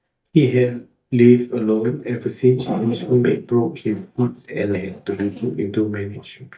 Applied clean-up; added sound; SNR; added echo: neural mask model DeepFilterNet 3.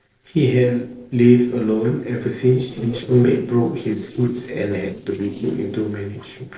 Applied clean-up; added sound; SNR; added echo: neural separator model SepFormer DNS4.